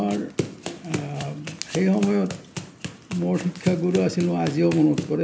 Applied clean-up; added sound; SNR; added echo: none; Run; 10 dB; none.